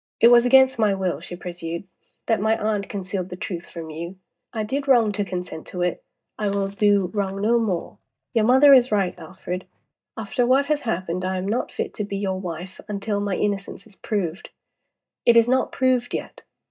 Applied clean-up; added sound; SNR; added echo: neural mask model DeepFilterNet 3.